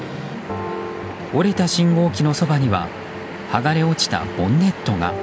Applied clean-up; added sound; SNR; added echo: none; none; none; none.